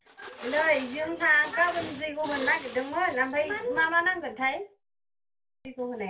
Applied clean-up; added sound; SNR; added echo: none; Glass; 15 dB; reverberation time 0.2 s.